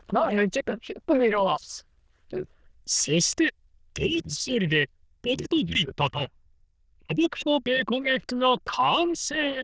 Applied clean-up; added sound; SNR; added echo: neural diffusion model UNIVERSE++.